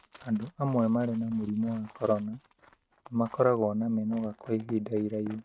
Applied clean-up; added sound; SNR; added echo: neural mask model RNNoise.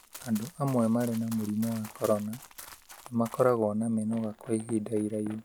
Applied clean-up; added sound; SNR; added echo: none; Run; 19 dB; none.